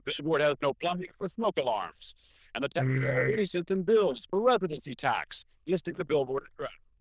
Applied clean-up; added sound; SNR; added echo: neural diffusion model UNIVERSE++.